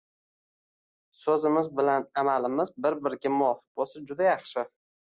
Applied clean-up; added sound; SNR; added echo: none; none; none; none.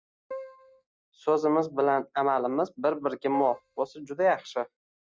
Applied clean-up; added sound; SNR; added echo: neural mask model RNNoise.